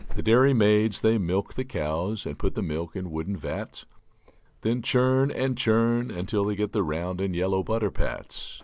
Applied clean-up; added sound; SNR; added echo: none; Alarm / Insect; 13 dB; none.